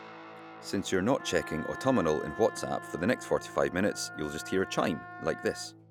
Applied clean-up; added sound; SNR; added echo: none; Guitar + Wind instrument, woodwind instrument; 12 dB; none.